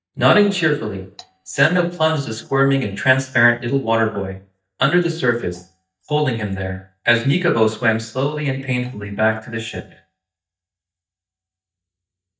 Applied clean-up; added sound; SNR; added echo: neural mask model DeepFilterNet 3.